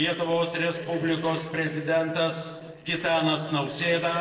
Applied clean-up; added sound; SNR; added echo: neural separator model SepFormer DNS4.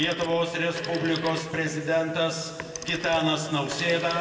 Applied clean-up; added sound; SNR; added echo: none; Telephone; 13 dB; reverberation time 1.9 s.